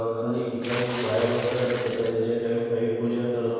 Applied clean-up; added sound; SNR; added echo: none; Water / Splash, splatter; 9 dB; reverberation time 1.9 s.